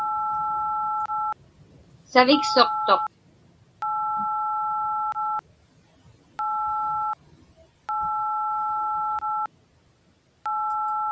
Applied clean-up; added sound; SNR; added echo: none; Telephone; -2 dB; none.